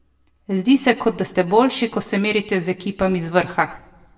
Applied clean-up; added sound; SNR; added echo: none; none; none; reverberation time 0.5 s.